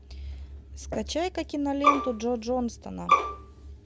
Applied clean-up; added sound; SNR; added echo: none; Bowed string instrument; -5 dB; none.